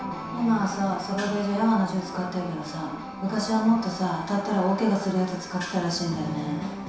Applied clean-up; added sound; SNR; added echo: none; Gong; 13 dB; reverberation time 0.7 s.